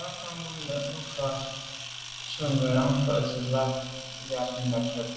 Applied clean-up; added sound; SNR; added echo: none; Camera; 10 dB; reverberation time 1.3 s.